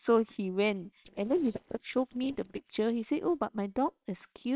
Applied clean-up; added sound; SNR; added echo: neural separator model SepFormer WHAMR!.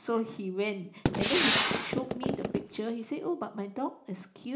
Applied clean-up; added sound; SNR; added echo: none; Gunshot, gunfire; -4 dB; reverberation time 0.4 s.